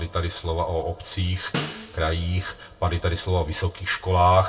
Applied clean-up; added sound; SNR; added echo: none; Snare drum; 11 dB; reverberation time 0.2 s.